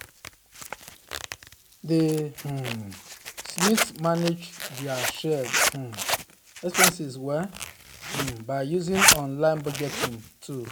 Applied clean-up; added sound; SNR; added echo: none; Zipper (clothing); 0 dB; none.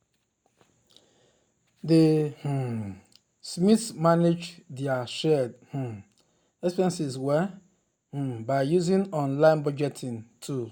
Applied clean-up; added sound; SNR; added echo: none; none; none; none.